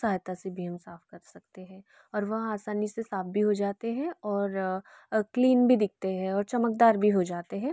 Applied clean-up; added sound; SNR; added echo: none; none; none; none.